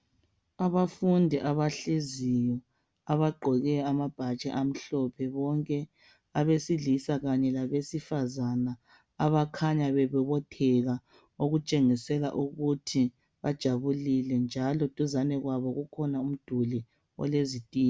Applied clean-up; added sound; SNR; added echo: none; none; none; none.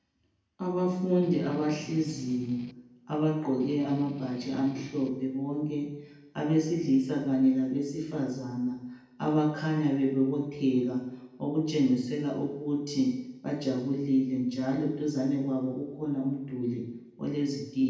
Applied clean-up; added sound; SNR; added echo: none; Strum; 17 dB; reverberation time 0.9 s.